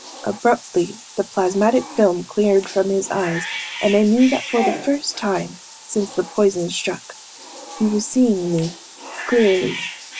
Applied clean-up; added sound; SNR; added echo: none; Bathtub (filling or washing) / Cat; 12 dB; none.